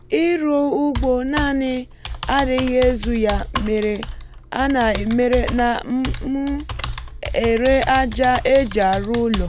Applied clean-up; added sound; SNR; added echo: none; Computer keyboard; 8 dB; none.